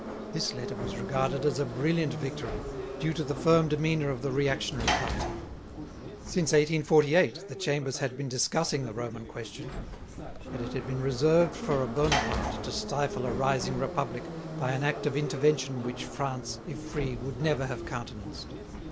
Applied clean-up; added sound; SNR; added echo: none; Sliding door / Slam + Subway, metro, underground; 6 dB; none.